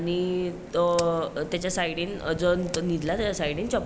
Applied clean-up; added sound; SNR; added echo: none; Crack; 19 dB; none.